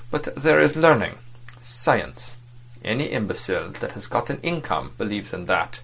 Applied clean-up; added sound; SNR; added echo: none; none; none; none.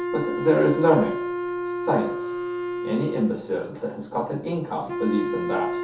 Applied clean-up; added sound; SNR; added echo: none; Wind instrument, woodwind instrument; 4 dB; reverberation time 0.5 s.